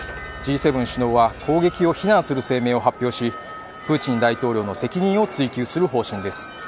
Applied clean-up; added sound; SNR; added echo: none; none; none; none.